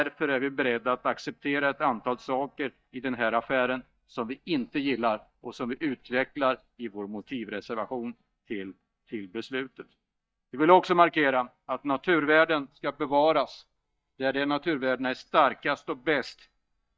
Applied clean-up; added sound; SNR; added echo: neural mask model DeepFilterNet 3.